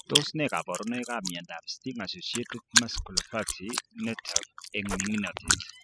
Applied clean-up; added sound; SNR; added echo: classical method spectral subtraction.